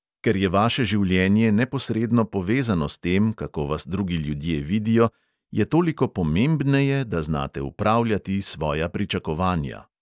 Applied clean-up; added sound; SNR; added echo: none; none; none; none.